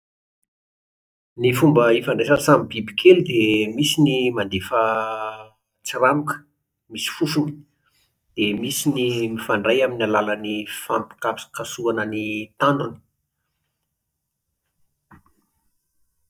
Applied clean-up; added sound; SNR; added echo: neural mask model DeepFilterNet 3.